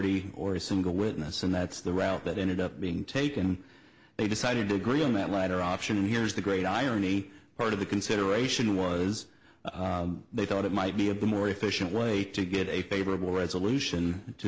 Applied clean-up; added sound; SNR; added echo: none; none; none; none.